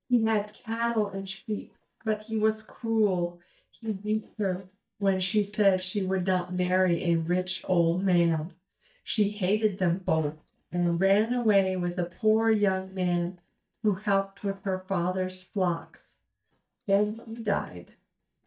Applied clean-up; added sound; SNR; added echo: neural mask model DeepFilterNet 3.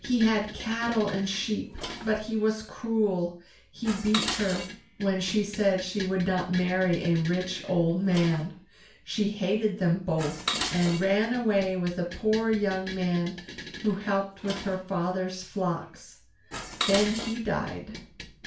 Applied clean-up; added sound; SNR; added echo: none; Dishes, pots, and pans; 11 dB; reverberation time 0.4 s.